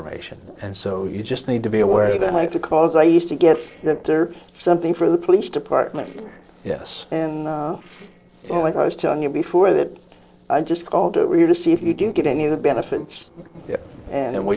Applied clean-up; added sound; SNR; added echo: neural separator model SepFormer DNS4.